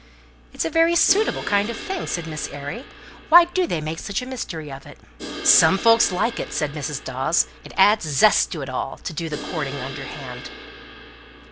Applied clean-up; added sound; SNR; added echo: none; Crash cymbal; 14 dB; none.